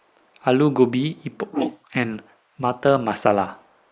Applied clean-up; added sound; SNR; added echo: neural mask model Resemble Enhance denoiser.